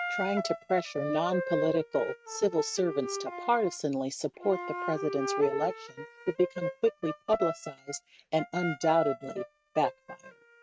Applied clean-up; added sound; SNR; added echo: neural mask model RNNoise.